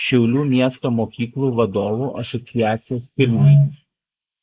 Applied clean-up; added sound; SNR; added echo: neural mask model Resemble Enhance denoiser.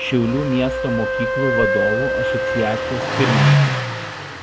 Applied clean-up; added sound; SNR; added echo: none; Engine starting + Wind instrument, woodwind instrument; -3 dB; none.